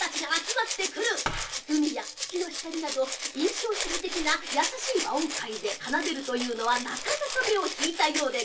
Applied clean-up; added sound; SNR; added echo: none; Rattle (instrument); 5 dB; reverberation time 0.2 s.